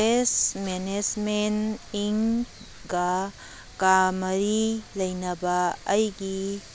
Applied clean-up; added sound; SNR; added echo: none; none; none; none.